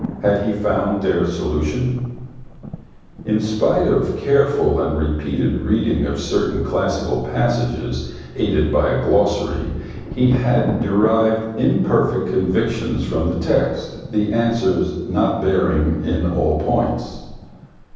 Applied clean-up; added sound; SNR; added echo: none; Thunder; 15 dB; reverberation time 1.1 s.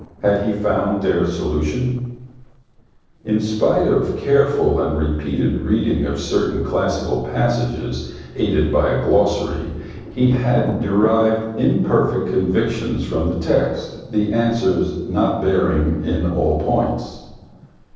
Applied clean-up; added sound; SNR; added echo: neural separator model SepFormer DNS4.